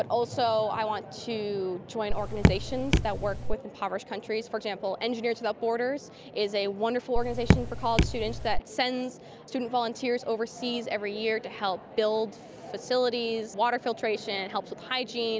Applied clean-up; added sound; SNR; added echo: none; Raindrop / Drip; -4 dB; none.